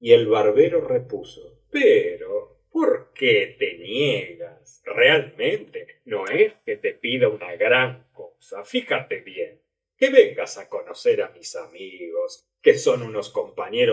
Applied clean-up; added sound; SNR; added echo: neural mask model DeepFilterNet 3.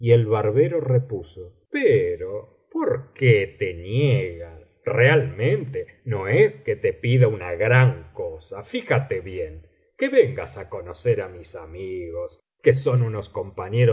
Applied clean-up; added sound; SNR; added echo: none; none; none; none.